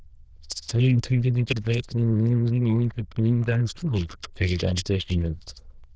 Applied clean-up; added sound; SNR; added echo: neural diffusion model UNIVERSE++.